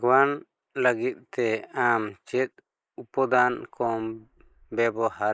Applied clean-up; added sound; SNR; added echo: neural mask model Resemble Enhance denoiser.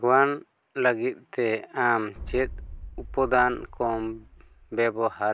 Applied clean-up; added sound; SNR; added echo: none; Boom; 14 dB; none.